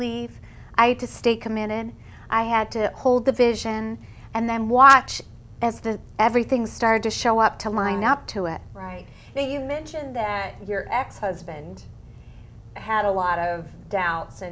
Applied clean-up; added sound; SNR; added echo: none; none; none; none.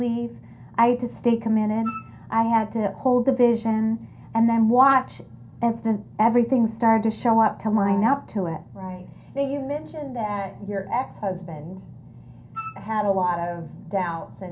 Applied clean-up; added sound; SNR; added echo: none; Wind instrument, woodwind instrument; 15 dB; reverberation time 0.3 s.